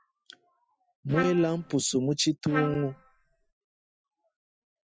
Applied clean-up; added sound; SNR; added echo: classical method Wiener filter.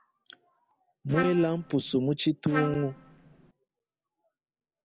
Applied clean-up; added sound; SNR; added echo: none; Trumpet; 7 dB; none.